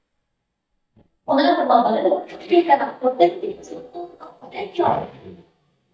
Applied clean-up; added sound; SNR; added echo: neural mask model DeepFilterNet 3.